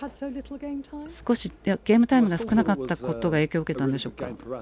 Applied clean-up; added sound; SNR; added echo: none; Slam; 19 dB; none.